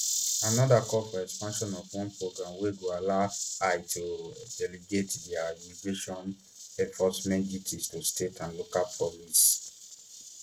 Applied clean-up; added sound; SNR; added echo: neural mask model RNNoise.